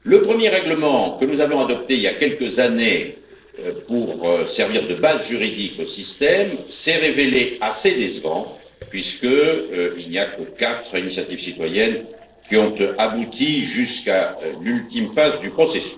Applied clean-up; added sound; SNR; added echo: neural separator model SepFormer DNS4.